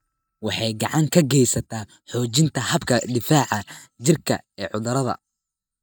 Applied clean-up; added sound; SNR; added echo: neural mask model DeepFilterNet 3.